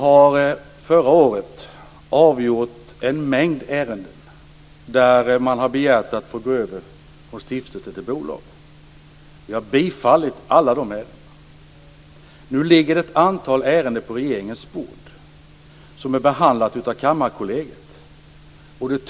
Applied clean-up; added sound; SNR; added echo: none; none; none; none.